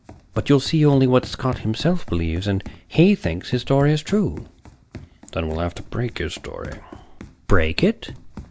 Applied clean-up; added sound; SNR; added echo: none; Run; 19 dB; none.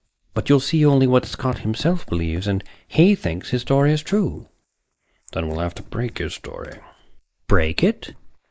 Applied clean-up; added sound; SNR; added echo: neural mask model Resemble Enhance denoiser.